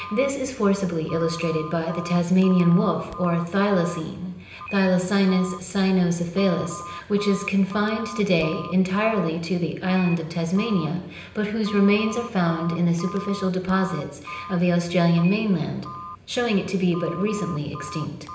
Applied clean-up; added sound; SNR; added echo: none; Telephone; 16 dB; reverberation time 0.9 s.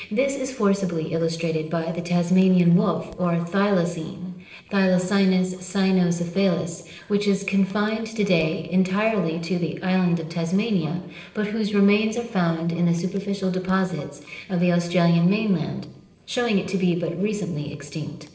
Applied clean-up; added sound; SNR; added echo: neural separator model SepFormer DNS4.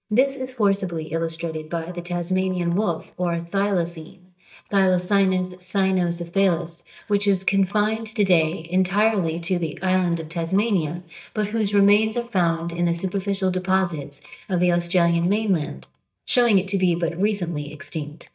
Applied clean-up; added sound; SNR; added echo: neural mask model DeepFilterNet 3.